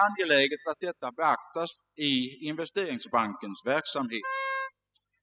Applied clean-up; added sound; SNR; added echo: classical method spectral subtraction.